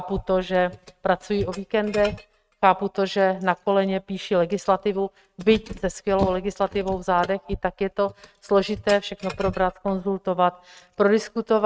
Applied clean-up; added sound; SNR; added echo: neural mask model RNNoise.